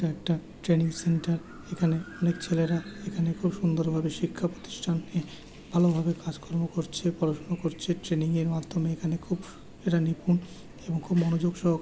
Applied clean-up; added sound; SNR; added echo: none; none; none; none.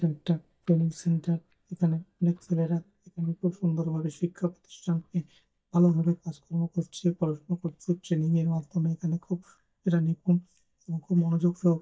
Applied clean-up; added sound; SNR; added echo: neural mask model DeepFilterNet 3.